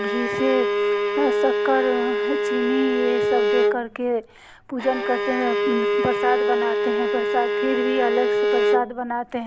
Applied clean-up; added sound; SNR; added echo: none; Bowed string instrument; -3 dB; none.